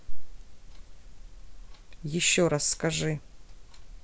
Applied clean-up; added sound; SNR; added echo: none; none; none; none.